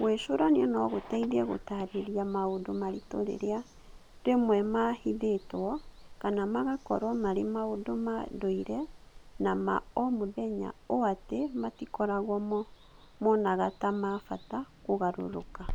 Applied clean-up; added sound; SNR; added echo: none; Water; 18 dB; none.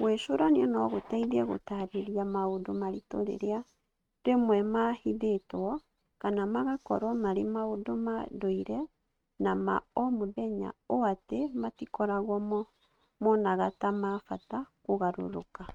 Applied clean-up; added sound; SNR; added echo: neural mask model RNNoise.